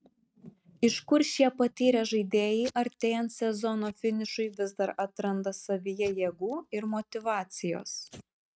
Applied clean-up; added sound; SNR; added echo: neural mask model RNNoise.